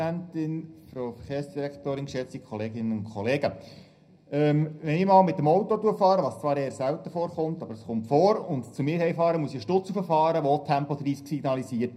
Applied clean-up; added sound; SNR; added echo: none; none; none; reverberation time 0.4 s.